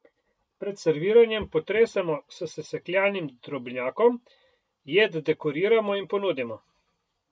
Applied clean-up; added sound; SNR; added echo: none; none; none; none.